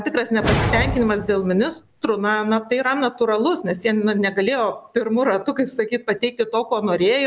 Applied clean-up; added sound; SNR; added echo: none; Whoosh, swoosh, swish; 5 dB; none.